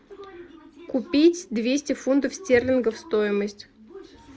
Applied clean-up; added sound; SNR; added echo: none; none; none; none.